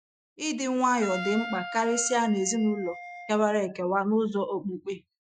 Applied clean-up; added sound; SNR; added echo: classical method Wiener filter.